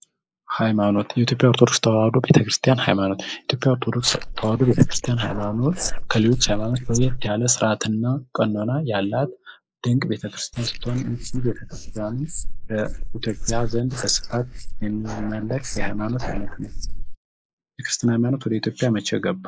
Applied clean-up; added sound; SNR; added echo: neural mask model Resemble Enhance denoiser.